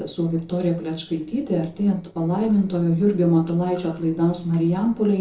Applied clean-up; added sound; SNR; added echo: neural separator model SepFormer DNS4.